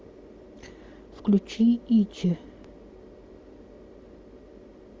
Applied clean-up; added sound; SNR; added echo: none; none; none; none.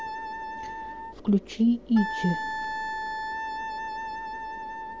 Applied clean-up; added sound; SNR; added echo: none; Wind instrument, woodwind instrument; 4 dB; none.